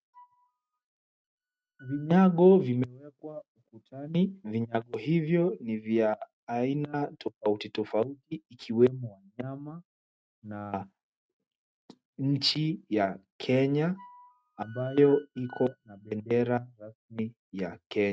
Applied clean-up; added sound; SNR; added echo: neural mask model RNNoise.